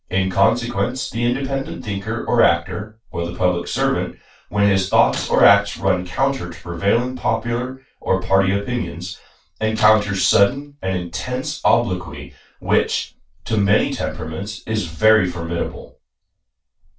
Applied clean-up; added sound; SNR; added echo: none; Shatter; 19 dB; reverberation time 0.2 s.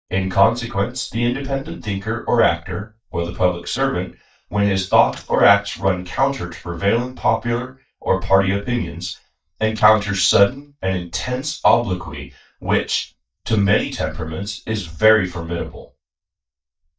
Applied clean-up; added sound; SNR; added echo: neural mask model DeepFilterNet 3.